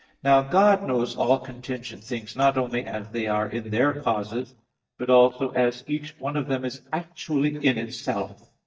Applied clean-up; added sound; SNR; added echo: neural mask model DeepFilterNet 3.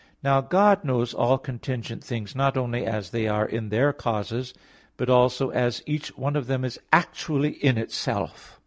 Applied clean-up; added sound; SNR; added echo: none; none; none; none.